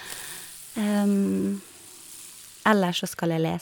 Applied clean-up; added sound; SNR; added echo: none; Fireworks; 18 dB; none.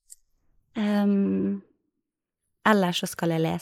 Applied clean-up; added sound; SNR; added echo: neural mask model Resemble Enhance denoiser.